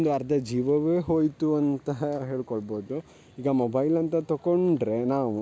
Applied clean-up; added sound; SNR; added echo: none; none; none; none.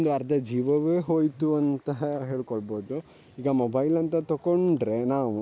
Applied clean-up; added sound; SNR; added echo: neural mask model Resemble Enhance denoiser.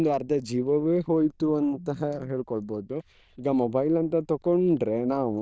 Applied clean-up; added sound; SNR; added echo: neural diffusion model UNIVERSE++.